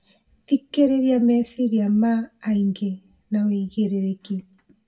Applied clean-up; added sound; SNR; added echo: none; none; none; reverberation time 0.1 s.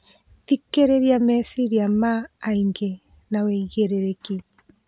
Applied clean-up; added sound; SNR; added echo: none; none; none; none.